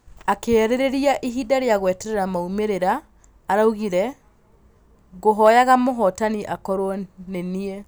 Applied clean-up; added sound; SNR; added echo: none; none; none; none.